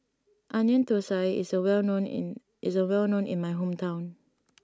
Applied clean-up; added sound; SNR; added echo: none; none; none; none.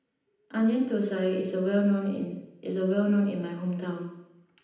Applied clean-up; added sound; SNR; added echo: none; none; none; reverberation time 0.9 s.